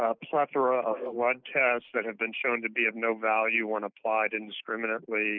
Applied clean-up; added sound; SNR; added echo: neural mask model Resemble Enhance denoiser.